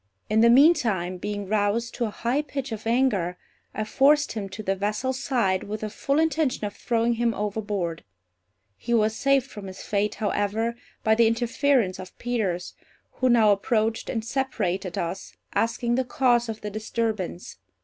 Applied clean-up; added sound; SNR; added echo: none; none; none; none.